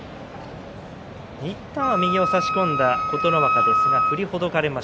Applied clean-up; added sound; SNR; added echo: none; Wind instrument, woodwind instrument; -3 dB; none.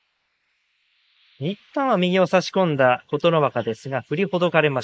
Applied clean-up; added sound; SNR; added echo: neural mask model Resemble Enhance denoiser.